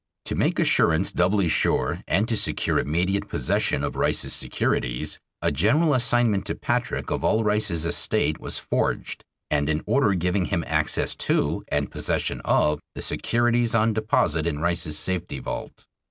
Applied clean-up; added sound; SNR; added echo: none; none; none; none.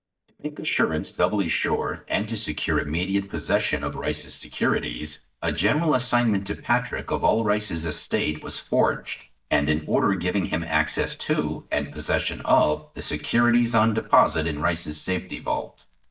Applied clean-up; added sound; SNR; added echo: neural mask model DeepFilterNet 3.